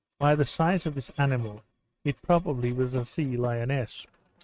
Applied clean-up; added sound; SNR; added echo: neural mask model RNNoise.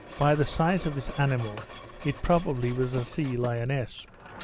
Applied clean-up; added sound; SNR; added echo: none; Mechanisms; 15 dB; none.